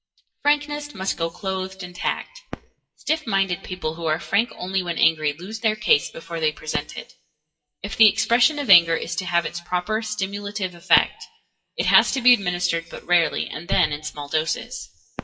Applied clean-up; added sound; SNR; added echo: classical method WPE with log-MMSE.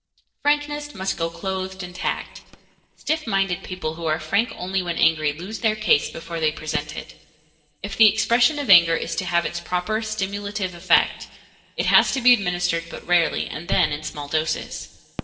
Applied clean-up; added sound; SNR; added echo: neural separator model SepFormer DNS4.